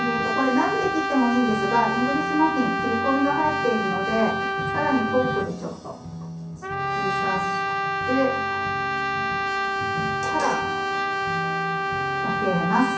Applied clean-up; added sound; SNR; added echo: none; Brass instrument; 0 dB; reverberation time 0.6 s.